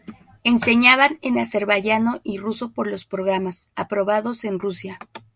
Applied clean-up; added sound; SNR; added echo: none; none; none; none.